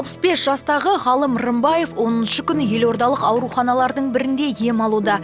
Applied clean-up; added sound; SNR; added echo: none; none; none; none.